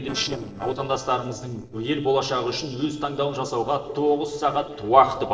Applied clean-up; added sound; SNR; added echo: neural separator model SepFormer DNS4.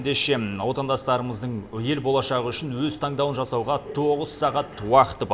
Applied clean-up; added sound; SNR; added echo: none; none; none; none.